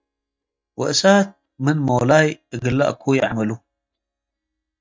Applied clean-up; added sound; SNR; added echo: neural mask model DeepFilterNet 3.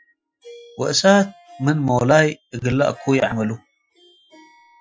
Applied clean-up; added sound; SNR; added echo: classical method Wiener filter.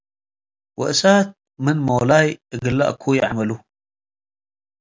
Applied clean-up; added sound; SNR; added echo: none; none; none; none.